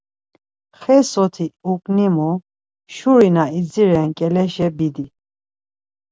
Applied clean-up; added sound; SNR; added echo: none; none; none; none.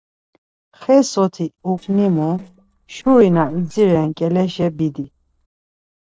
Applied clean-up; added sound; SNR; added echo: neural separator model SepFormer DNS4.